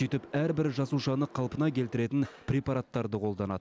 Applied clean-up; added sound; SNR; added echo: none; none; none; none.